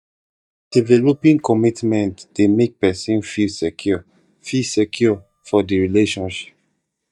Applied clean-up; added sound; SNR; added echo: neural mask model DeepFilterNet 3.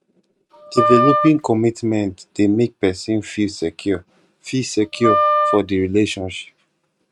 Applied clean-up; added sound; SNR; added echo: neural mask model RNNoise.